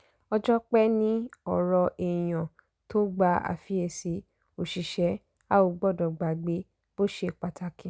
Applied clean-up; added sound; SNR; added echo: none; none; none; none.